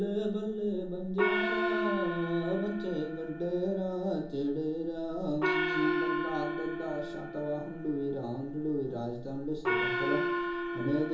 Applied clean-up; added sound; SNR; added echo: none; Gong; 1 dB; reverberation time 1.2 s.